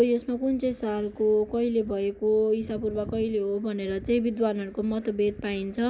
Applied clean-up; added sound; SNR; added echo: none; none; none; none.